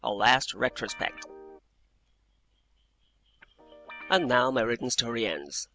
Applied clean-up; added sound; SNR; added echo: none; Guitar; 16 dB; none.